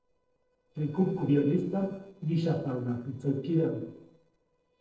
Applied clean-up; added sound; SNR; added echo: neural separator model SepFormer DNS4.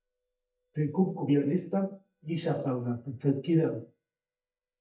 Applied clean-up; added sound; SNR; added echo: neural mask model DeepFilterNet 3.